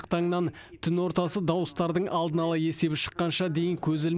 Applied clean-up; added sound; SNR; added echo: none; none; none; none.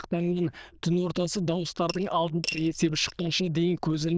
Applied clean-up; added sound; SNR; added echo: neural diffusion model UNIVERSE++.